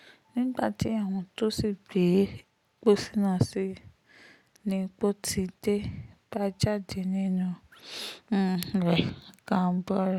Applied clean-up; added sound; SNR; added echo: none; none; none; none.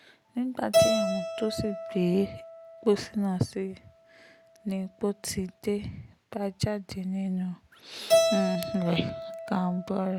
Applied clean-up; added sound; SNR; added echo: none; Keyboard (musical); 2 dB; none.